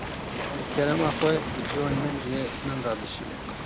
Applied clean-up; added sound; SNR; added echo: none; Crushing + Waves, surf; 3 dB; none.